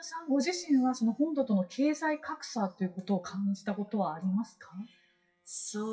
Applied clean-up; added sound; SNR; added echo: classical method WPE with log-MMSE.